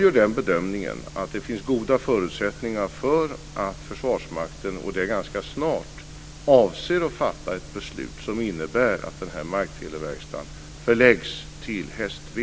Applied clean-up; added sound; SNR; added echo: none; none; none; none.